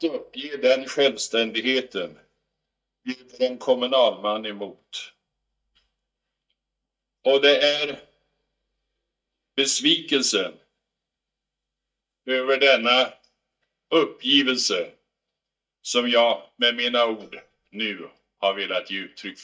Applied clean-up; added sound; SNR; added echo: neural mask model DeepFilterNet 3.